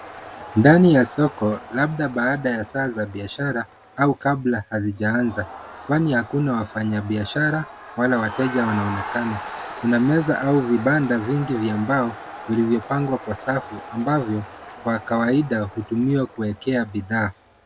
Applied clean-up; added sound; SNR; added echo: none; Crowd; 15 dB; none.